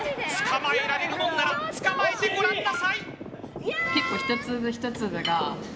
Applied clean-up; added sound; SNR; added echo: none; none; none; none.